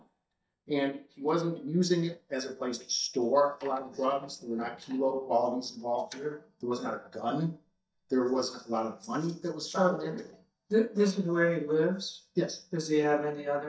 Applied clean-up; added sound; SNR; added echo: neural mask model DeepFilterNet 3.